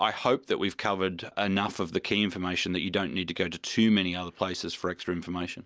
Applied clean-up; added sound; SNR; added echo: none; none; none; none.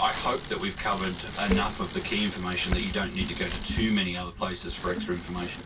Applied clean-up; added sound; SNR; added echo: none; Bicycle; 5 dB; reverberation time 0.2 s.